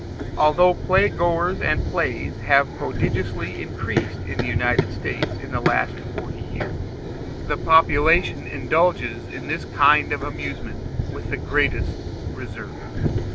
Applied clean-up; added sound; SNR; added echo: none; Run; 3 dB; none.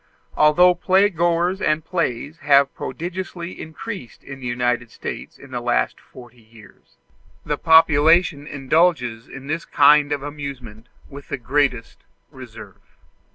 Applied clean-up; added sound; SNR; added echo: none; none; none; none.